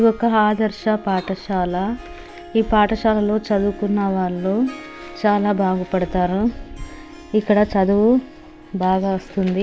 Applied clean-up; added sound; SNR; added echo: none; Harp; 20 dB; none.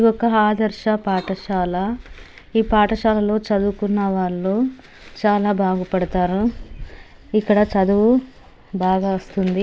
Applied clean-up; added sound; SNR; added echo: none; none; none; none.